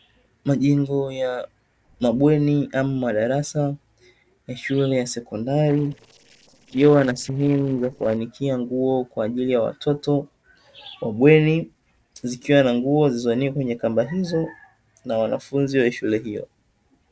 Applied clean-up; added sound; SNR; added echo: neural separator model SepFormer DNS4.